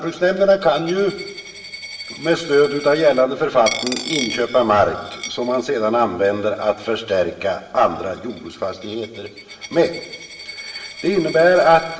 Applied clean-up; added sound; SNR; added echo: none; Coin (dropping); 15 dB; reverberation time 0.8 s.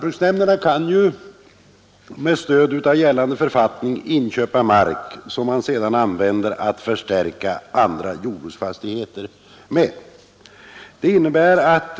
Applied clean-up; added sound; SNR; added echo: none; none; none; none.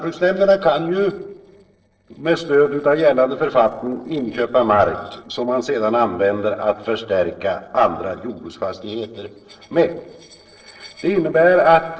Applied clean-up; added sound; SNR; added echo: neural separator model SepFormer DNS4.